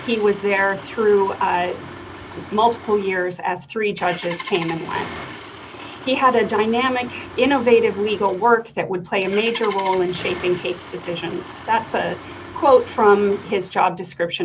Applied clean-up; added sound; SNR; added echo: none; Engine starting; 15 dB; none.